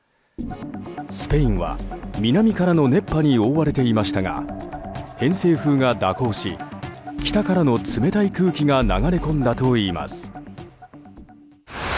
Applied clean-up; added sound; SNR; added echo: none; none; none; none.